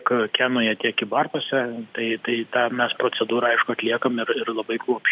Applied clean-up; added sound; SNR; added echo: none; none; none; none.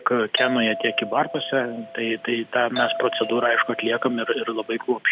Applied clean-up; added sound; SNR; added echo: none; Doorbell; 10 dB; none.